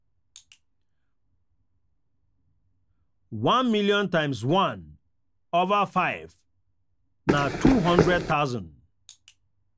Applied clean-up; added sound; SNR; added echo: none; Run; -3 dB; none.